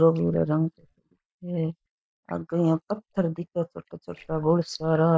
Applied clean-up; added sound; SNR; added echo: neural mask model DeepFilterNet 3.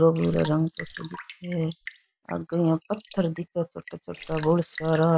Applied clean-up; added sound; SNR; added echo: none; Raindrop / Drip; 15 dB; none.